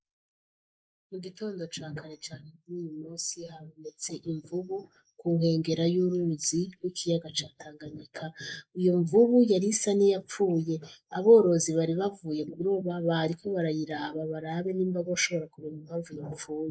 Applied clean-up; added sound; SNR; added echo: neural mask model Resemble Enhance denoiser.